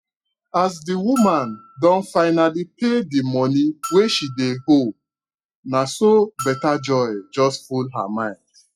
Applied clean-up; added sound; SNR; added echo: classical method log-MMSE.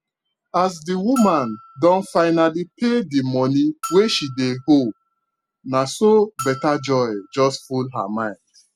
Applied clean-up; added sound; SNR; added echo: none; Bell; 18 dB; none.